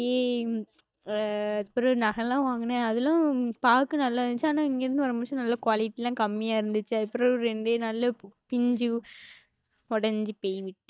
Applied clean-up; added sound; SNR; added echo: neural mask model DeepFilterNet 3.